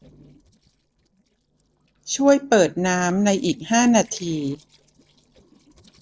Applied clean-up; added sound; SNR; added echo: neural separator model SepFormer DNS4.